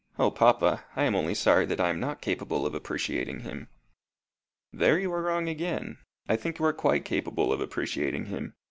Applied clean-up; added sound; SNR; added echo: none; none; none; none.